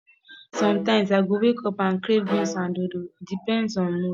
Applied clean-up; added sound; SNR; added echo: none; Bowed string instrument; 10 dB; none.